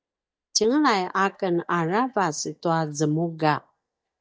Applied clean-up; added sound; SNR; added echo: neural mask model DeepFilterNet 3.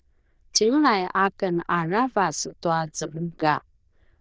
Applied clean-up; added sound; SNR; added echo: neural diffusion model UNIVERSE++.